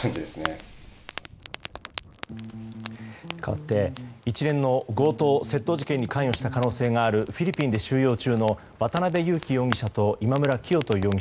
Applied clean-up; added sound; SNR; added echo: none; Bass guitar + Fire; 13 dB; none.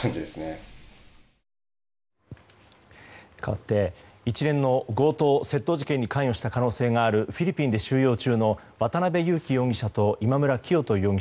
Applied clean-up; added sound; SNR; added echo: none; none; none; none.